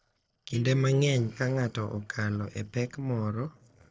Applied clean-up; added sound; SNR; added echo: neural separator model SepFormer DNS4.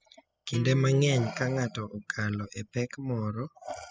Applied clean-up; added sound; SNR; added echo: classical method spectral subtraction.